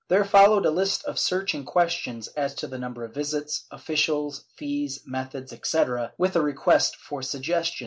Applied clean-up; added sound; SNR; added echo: none; none; none; none.